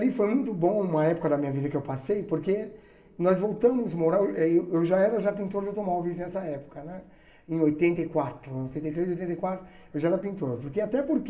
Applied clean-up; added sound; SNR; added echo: none; none; none; reverberation time 1.9 s.